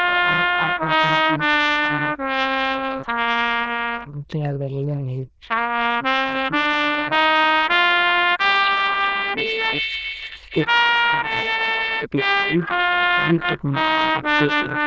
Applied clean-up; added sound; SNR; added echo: neural diffusion model UNIVERSE++.